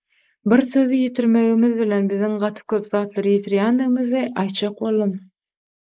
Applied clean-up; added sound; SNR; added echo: neural mask model Resemble Enhance denoiser.